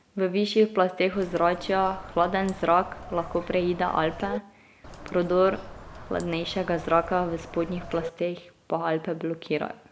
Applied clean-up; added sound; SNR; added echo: none; Bird; 14 dB; none.